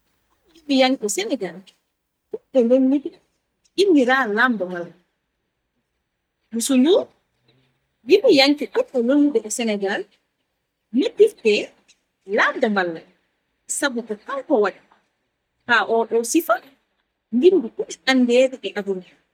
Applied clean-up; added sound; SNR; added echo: neural mask model DeepFilterNet 3.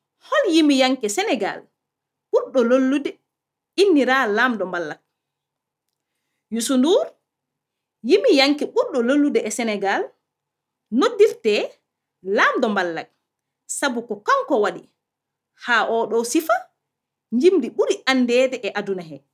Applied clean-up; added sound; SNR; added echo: none; none; none; none.